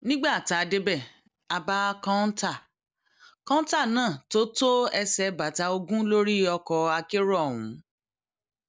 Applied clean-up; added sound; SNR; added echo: none; none; none; none.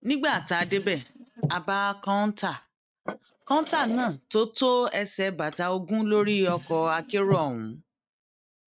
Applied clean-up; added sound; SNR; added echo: neural mask model RNNoise.